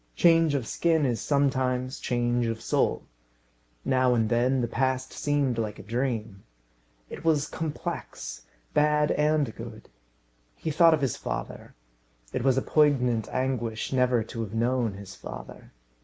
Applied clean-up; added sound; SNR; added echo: none; none; none; none.